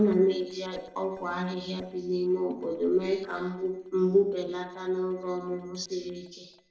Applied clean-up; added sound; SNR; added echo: neural separator model SepFormer DNS4.